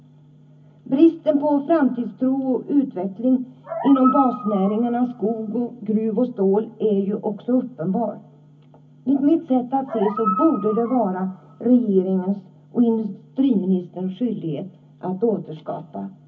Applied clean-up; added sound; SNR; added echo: none; Animal; 8 dB; reverberation time 0.3 s.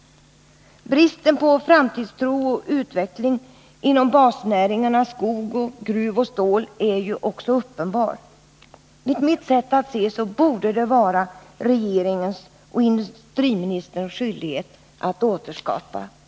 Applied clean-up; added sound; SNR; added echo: none; none; none; none.